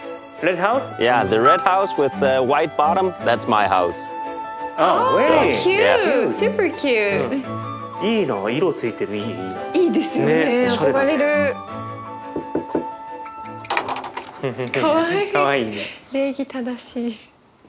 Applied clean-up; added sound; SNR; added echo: none; none; none; none.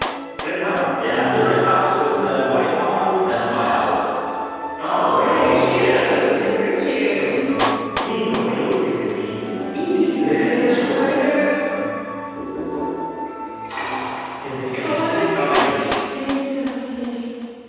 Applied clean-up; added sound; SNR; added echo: none; Clapping; 14 dB; reverberation time 2.1 s.